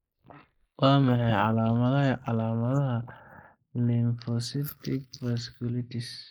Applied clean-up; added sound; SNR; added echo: neural mask model Resemble Enhance denoiser.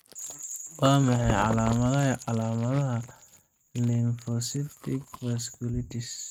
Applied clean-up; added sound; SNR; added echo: neural mask model RNNoise.